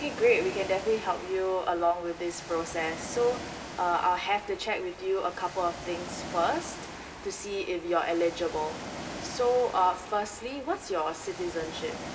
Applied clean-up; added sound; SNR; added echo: none; Ocean; 12 dB; reverberation time 0.9 s.